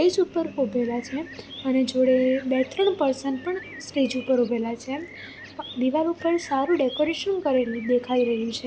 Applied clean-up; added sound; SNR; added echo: none; Bird; 19 dB; none.